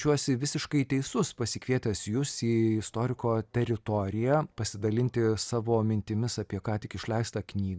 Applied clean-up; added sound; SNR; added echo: none; none; none; none.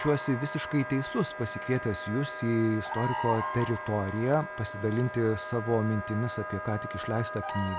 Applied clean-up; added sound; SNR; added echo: none; Bird vocalization, bird call, bird song + Wind instrument, woodwind instrument; 7 dB; none.